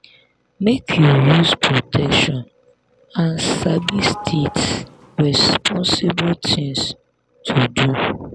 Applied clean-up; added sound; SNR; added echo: none; Sliding door / Doorbell; 18 dB; none.